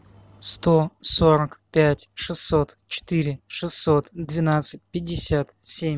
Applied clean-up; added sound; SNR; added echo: none; none; none; none.